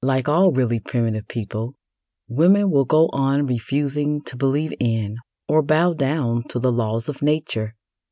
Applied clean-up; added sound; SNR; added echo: none; none; none; none.